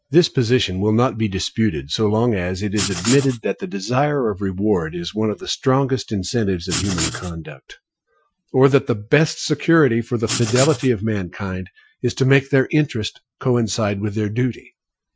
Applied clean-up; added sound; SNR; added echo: classical method Wiener filter.